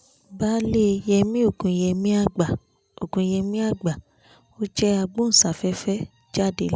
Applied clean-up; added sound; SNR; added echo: none; none; none; none.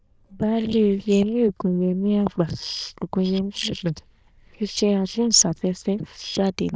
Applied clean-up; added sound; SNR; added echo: neural diffusion model UNIVERSE++.